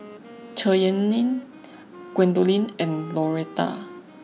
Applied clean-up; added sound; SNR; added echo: none; Wind instrument, woodwind instrument; 19 dB; none.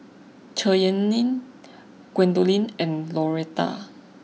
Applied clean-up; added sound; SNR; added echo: none; none; none; none.